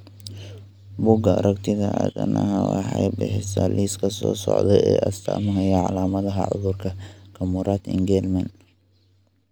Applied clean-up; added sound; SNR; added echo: none; none; none; none.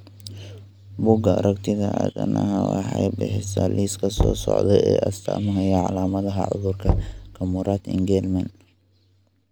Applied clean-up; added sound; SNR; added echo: none; Knock; 7 dB; none.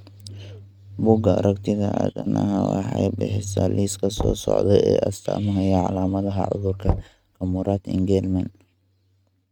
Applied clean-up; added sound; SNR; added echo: neural mask model RNNoise.